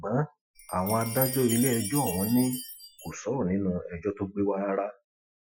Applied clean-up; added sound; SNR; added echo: classical method Wiener filter.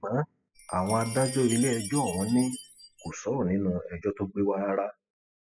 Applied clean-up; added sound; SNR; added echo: classical method spectral subtraction.